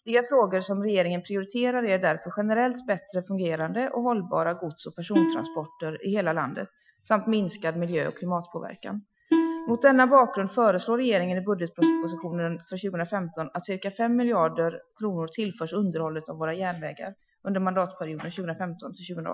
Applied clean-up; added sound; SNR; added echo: classical method Wiener filter.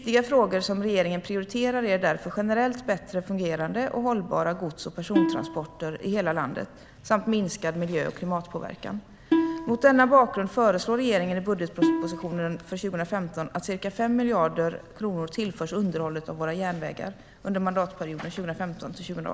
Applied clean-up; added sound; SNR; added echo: none; Plucked string instrument; 2 dB; none.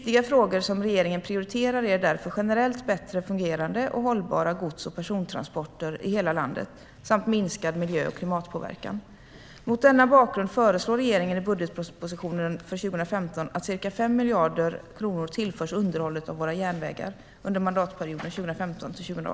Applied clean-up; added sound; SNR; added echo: none; none; none; none.